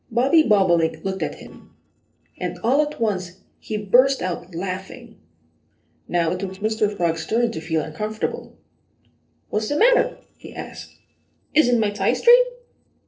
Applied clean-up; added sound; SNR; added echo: neural separator model SepFormer DNS4.